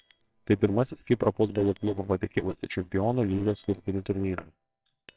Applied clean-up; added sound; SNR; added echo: neural separator model SepFormer WHAMR!.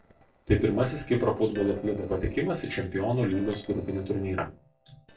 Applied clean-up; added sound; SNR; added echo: neural separator model SepFormer DNS4.